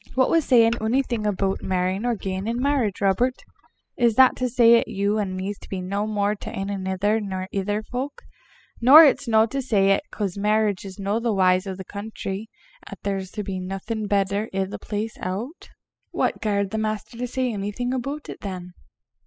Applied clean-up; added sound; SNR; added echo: classical method spectral subtraction.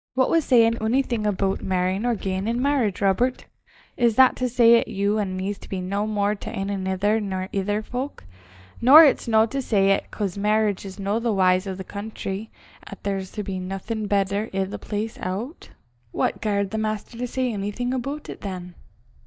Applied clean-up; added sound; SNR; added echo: neural mask model DeepFilterNet 3.